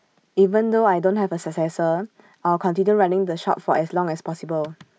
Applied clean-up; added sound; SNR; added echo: none; none; none; none.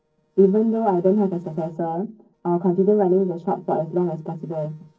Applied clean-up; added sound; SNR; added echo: neural separator model SepFormer DNS4.